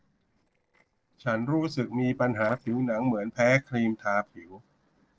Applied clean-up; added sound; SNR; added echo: neural separator model SepFormer DNS4.